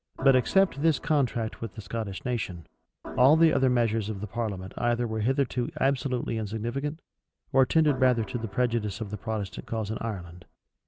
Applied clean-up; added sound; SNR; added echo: none; Organ; 18 dB; none.